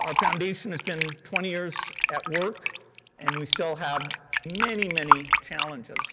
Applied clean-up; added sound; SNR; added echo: none; Fill (with liquid); -4 dB; none.